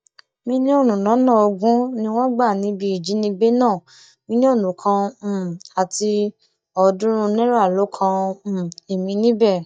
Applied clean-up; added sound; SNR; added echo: neural mask model DeepFilterNet 3.